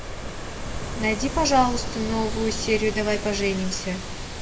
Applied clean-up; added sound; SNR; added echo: none; Ocean; 5 dB; reverberation time 0.3 s.